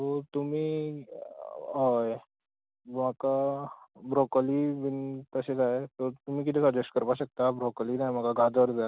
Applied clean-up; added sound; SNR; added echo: none; none; none; none.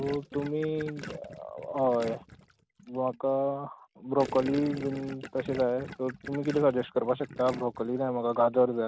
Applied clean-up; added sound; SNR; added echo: none; Gurgling; 15 dB; none.